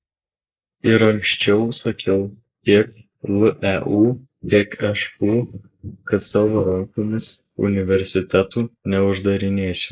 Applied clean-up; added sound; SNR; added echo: neural mask model Resemble Enhance denoiser.